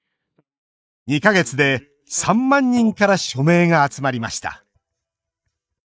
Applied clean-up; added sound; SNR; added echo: neural mask model DeepFilterNet 3.